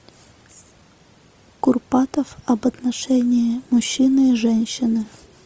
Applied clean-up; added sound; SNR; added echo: none; none; none; none.